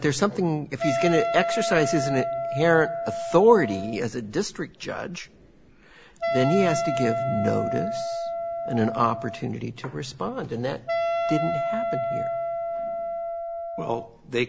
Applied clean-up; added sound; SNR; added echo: none; Wind instrument, woodwind instrument; 2 dB; none.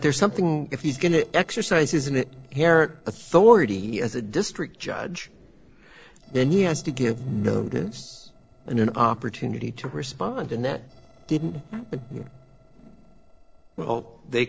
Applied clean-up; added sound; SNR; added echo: neural separator model SepFormer DNS4.